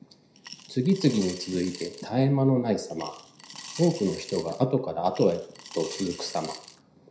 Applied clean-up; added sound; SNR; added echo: none; Coin (dropping) / Glass; 16 dB; reverberation time 0.5 s.